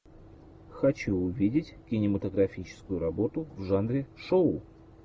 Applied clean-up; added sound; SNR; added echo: none; none; none; none.